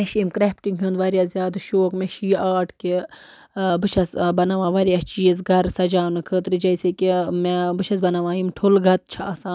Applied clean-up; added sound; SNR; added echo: none; none; none; none.